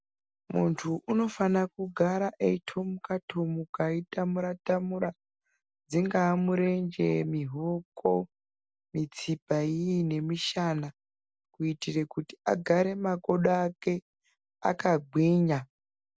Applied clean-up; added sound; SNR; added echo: none; none; none; none.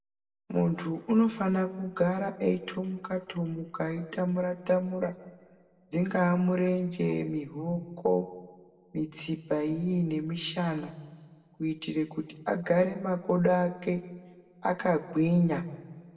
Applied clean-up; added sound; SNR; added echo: none; none; none; reverberation time 1.0 s.